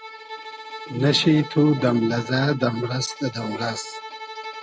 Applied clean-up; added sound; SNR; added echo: none; Bowed string instrument; 14 dB; none.